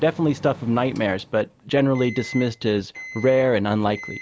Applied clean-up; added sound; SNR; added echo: none; Microwave oven; 18 dB; none.